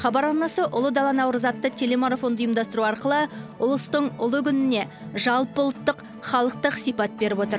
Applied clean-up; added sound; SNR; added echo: none; none; none; none.